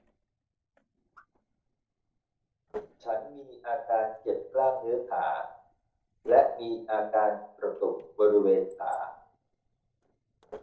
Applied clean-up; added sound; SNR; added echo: neural separator model SepFormer DNS4.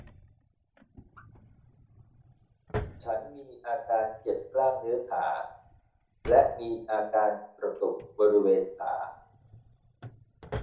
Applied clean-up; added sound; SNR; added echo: none; Drawer open or close; 15 dB; reverberation time 0.8 s.